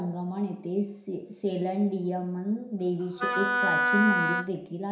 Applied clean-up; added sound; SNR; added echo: none; Wind instrument, woodwind instrument; -3 dB; reverberation time 0.7 s.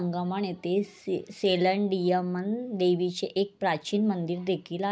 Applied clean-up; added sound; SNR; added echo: none; none; none; none.